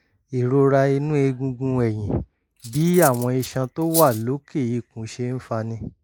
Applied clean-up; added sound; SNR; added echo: neural mask model Resemble Enhance denoiser.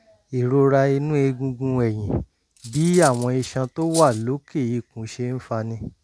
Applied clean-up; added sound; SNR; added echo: none; Cutlery, silverware; 10 dB; none.